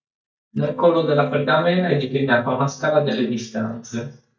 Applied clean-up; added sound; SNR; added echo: neural mask model DeepFilterNet 3.